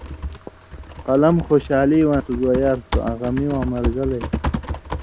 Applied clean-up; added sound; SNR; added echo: none; Typing; 7 dB; none.